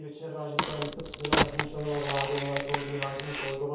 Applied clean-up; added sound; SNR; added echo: none; Crack; -1 dB; reverberation time 0.7 s.